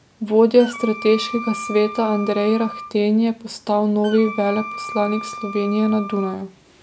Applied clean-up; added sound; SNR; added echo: none; Wind instrument, woodwind instrument; 13 dB; none.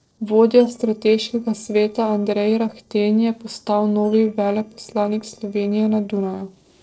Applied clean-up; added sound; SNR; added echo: neural separator model SepFormer DNS4.